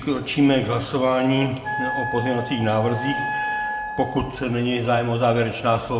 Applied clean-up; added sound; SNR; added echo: none; Wind instrument, woodwind instrument; 7 dB; reverberation time 0.8 s.